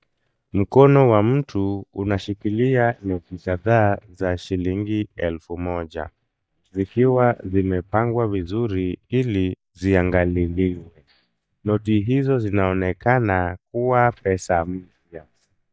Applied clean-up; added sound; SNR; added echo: neural mask model DeepFilterNet 3.